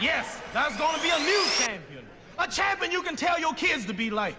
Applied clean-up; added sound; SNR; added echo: none; Sawing; 3 dB; none.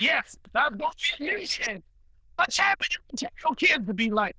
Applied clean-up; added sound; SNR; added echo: neural diffusion model UNIVERSE++.